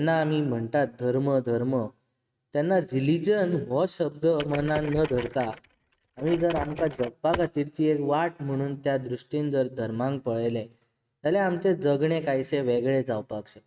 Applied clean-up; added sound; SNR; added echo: neural mask model RNNoise.